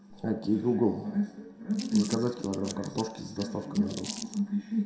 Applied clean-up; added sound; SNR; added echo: none; Crumpling, crinkling; 15 dB; reverberation time 0.6 s.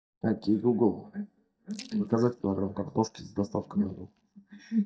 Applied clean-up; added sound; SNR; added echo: neural mask model DeepFilterNet 3.